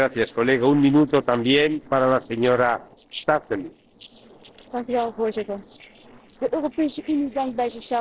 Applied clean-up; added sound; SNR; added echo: neural separator model SepFormer DNS4.